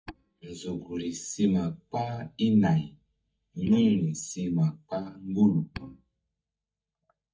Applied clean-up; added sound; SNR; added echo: neural mask model DeepFilterNet 3.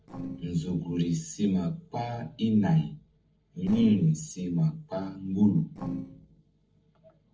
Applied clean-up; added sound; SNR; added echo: neural separator model SepFormer DNS4.